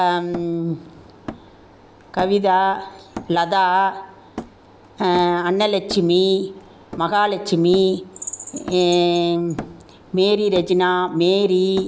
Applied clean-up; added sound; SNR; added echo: none; Bird vocalization, bird call, bird song + Hammer; 18 dB; none.